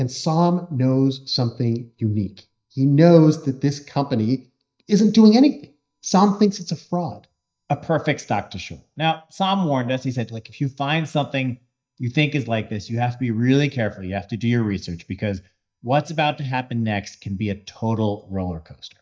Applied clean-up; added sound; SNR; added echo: neural mask model DeepFilterNet 3.